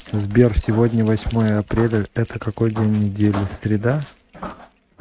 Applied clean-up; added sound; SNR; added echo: neural mask model RNNoise.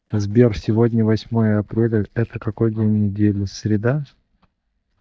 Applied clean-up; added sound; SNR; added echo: neural mask model DeepFilterNet 3.